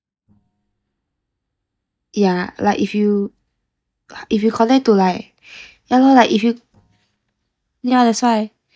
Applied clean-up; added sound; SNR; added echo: neural mask model DeepFilterNet 3.